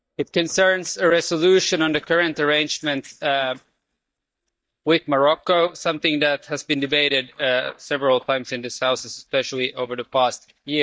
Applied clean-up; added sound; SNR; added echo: neural mask model DeepFilterNet 3.